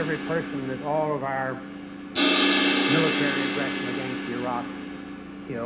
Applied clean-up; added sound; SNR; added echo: none; Crash cymbal; -3 dB; none.